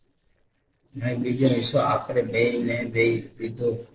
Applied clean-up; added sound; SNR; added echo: neural separator model SepFormer DNS4.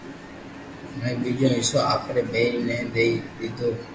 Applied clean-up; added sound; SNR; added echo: none; Ocean; 19 dB; reverberation time 0.5 s.